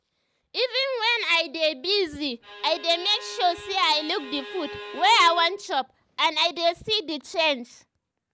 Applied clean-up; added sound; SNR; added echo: none; Bowed string instrument; 14 dB; none.